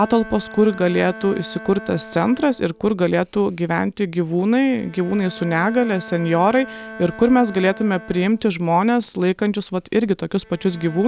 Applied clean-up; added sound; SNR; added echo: none; Bowed string instrument; 19 dB; none.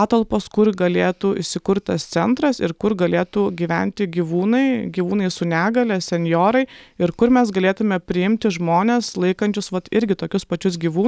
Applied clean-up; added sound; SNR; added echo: none; none; none; none.